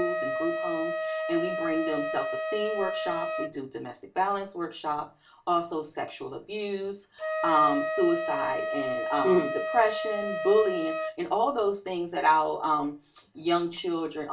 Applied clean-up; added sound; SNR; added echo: none; Wind instrument, woodwind instrument; 5 dB; reverberation time 0.2 s.